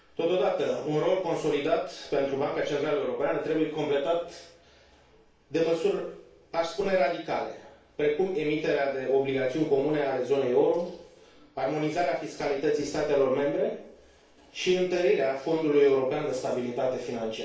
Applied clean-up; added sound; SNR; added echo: none; none; none; reverberation time 0.4 s.